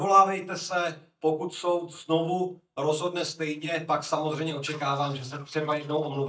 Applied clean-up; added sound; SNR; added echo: neural mask model DeepFilterNet 3.